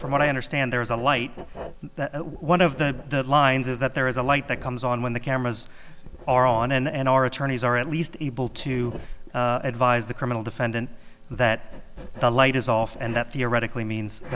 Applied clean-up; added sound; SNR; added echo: none; Writing; 13 dB; none.